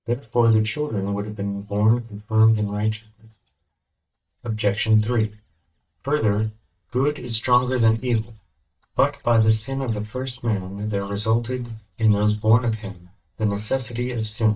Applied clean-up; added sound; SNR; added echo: neural mask model DeepFilterNet 3.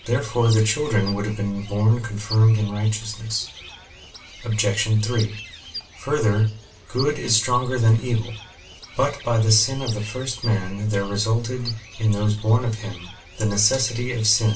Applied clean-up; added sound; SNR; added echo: none; Bird; 18 dB; reverberation time 0.2 s.